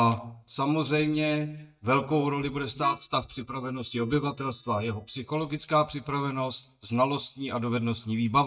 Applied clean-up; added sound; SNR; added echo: neural mask model DeepFilterNet 3.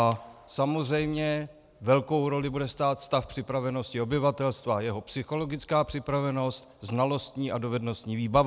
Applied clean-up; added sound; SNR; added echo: none; none; none; none.